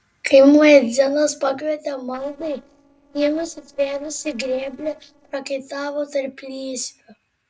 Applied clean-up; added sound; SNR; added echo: neural separator model SepFormer DNS4.